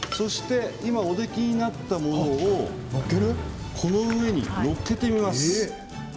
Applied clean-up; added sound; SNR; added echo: none; Motorcycle; 10 dB; none.